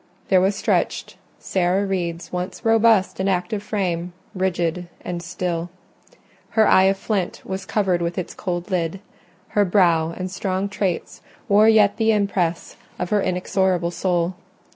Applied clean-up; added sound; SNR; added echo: none; none; none; none.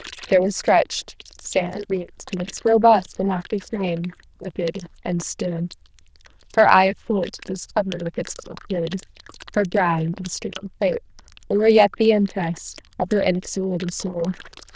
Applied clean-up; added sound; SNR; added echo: neural diffusion model UNIVERSE++.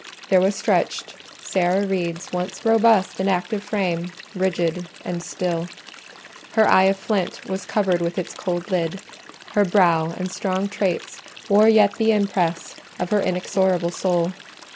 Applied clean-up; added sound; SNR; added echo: none; Stream; 20 dB; none.